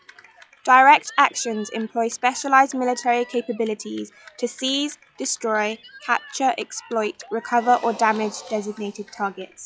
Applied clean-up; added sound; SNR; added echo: classical method log-MMSE.